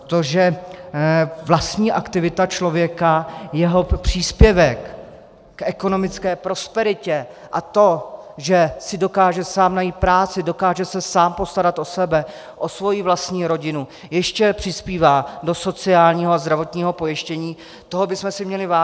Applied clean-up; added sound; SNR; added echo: none; none; none; none.